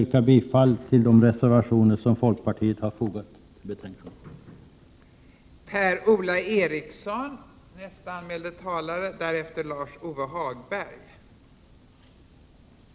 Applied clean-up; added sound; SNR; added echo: none; none; none; none.